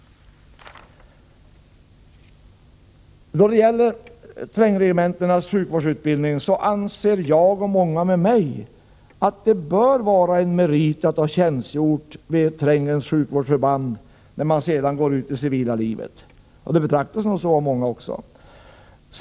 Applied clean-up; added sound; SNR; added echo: none; none; none; none.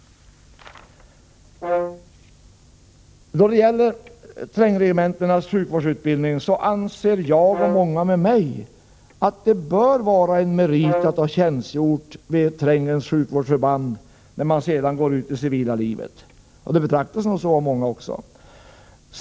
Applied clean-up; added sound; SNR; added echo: none; Brass instrument; 7 dB; none.